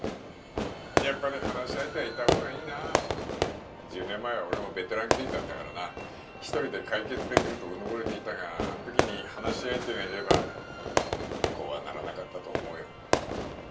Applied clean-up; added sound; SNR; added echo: none; Fireworks; -4 dB; reverberation time 0.3 s.